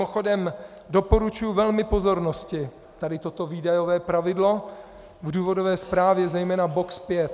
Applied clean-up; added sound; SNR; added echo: none; none; none; none.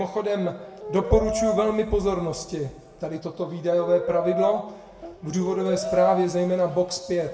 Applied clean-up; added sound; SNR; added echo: none; Brass instrument; 5 dB; reverberation time 0.9 s.